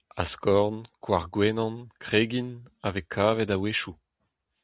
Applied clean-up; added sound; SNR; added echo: none; none; none; none.